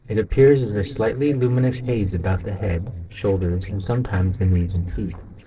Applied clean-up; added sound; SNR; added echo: neural separator model SepFormer DNS4.